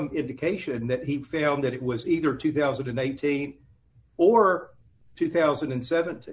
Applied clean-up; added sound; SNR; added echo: none; none; none; none.